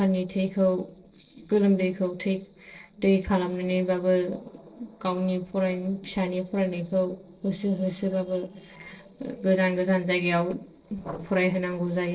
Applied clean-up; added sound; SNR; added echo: neural separator model SepFormer DNS4.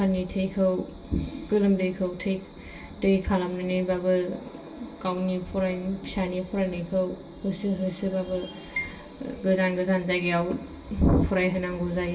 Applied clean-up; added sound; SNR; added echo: none; Marimba, xylophone; 14 dB; reverberation time 0.2 s.